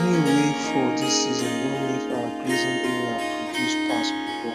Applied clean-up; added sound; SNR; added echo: none; Harp; -1 dB; none.